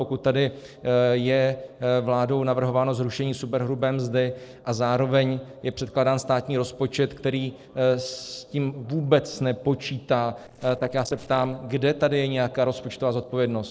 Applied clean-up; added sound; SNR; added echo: neural separator model SepFormer DNS4.